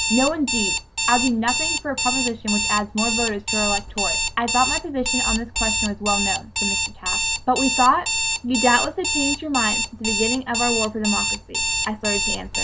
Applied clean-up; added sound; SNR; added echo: none; Alarm; 0 dB; none.